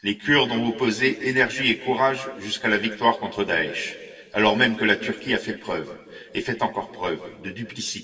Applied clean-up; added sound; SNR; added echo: none; none; none; reverberation time 1.9 s.